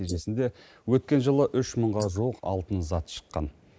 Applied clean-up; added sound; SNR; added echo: neural mask model Resemble Enhance denoiser.